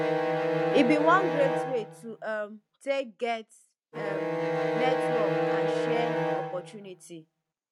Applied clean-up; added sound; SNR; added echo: none; Bowed string instrument; -2 dB; none.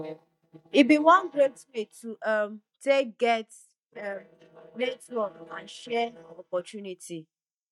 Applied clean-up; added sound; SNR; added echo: neural mask model DeepFilterNet 3.